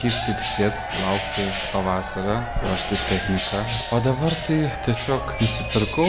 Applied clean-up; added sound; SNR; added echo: none; Bird + Crowd / Cheering; 5 dB; none.